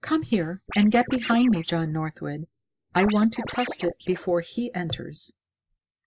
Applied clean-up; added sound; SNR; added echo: neural mask model Resemble Enhance denoiser.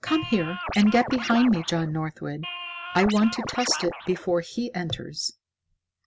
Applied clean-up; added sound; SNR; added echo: none; Scratching (performance technique); 9 dB; none.